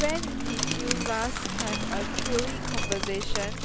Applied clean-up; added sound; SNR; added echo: none; Motorcycle / Accelerating, revving, vroom + Drip; -4 dB; none.